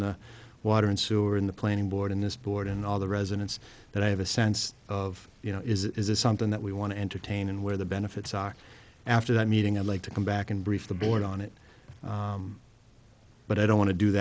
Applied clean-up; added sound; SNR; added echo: none; none; none; none.